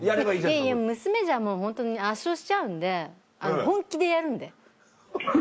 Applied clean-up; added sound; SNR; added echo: none; none; none; none.